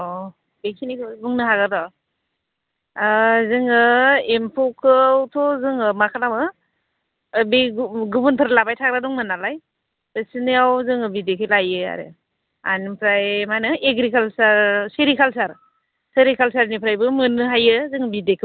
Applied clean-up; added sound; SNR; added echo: none; none; none; none.